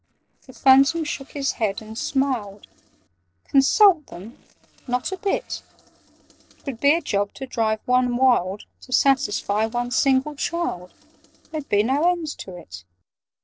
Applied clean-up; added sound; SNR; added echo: neural separator model SepFormer DNS4.